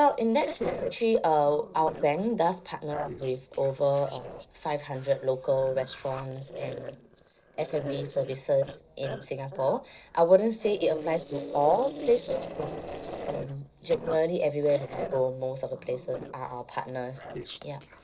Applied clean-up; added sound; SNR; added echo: neural separator model SepFormer DNS4.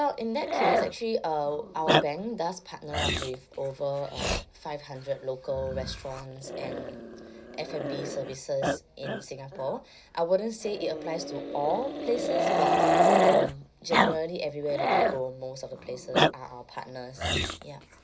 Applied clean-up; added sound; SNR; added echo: none; Growling; -4 dB; reverberation time 0.4 s.